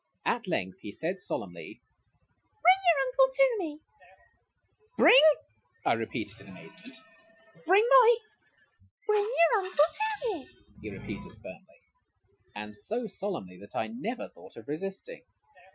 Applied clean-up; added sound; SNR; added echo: classical method Wiener filter.